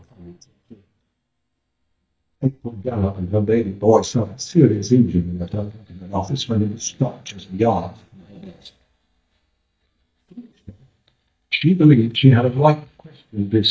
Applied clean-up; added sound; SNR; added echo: neural mask model DeepFilterNet 3.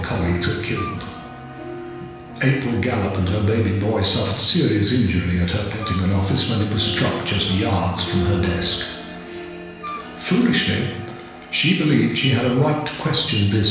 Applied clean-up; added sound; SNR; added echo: none; Wind instrument, woodwind instrument; 19 dB; reverberation time 0.9 s.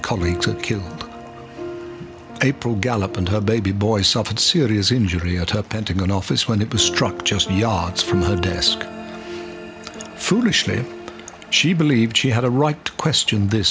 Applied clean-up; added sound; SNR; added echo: none; none; none; none.